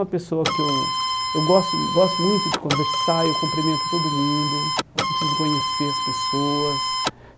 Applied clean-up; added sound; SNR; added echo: none; Printer; -1 dB; none.